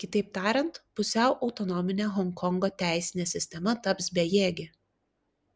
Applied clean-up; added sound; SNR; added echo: none; none; none; none.